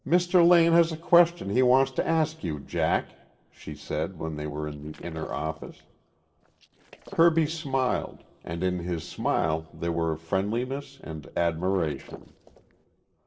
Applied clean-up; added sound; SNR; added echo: neural separator model SepFormer DNS4.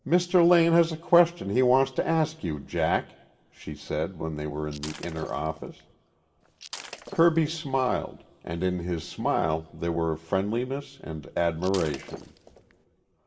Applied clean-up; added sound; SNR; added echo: none; Shatter; 17 dB; reverberation time 1.0 s.